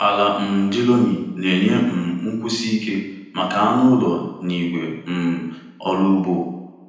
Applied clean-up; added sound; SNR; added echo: none; none; none; reverberation time 0.9 s.